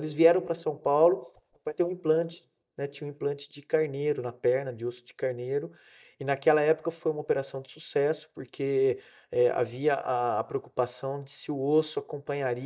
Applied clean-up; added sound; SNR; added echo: neural mask model DeepFilterNet 3.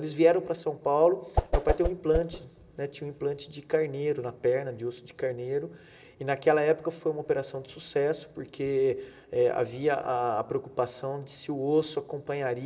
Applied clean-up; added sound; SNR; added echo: none; Whoosh, swoosh, swish; 1 dB; reverberation time 2.2 s.